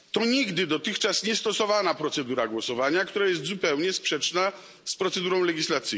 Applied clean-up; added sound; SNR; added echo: none; none; none; none.